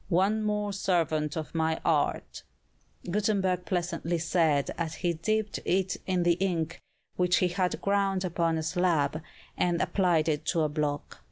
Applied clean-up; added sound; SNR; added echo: none; none; none; none.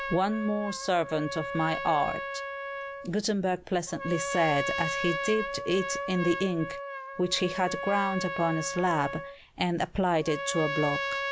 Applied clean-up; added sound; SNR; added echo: none; Trumpet; 6 dB; none.